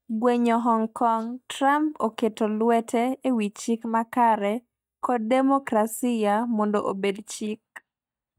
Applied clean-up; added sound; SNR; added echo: neural mask model DeepFilterNet 3.